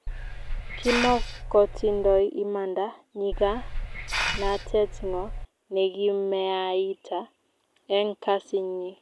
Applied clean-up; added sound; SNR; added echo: none; Hiss; 4 dB; none.